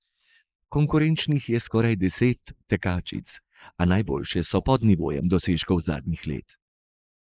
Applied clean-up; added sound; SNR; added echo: neural mask model Resemble Enhance denoiser.